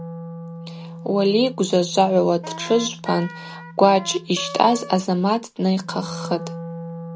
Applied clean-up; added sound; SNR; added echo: none; Wind instrument, woodwind instrument + Wind instrument, woodwind instrument; 13 dB; none.